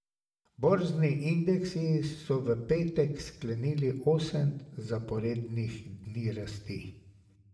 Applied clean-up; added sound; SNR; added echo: none; none; none; reverberation time 0.6 s.